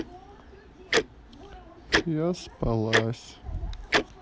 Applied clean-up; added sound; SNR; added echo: none; Tick-tock; -1 dB; none.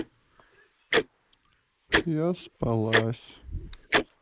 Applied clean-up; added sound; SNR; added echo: neural mask model Resemble Enhance denoiser.